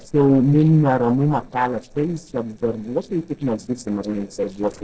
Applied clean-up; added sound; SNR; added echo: neural separator model SepFormer DNS4.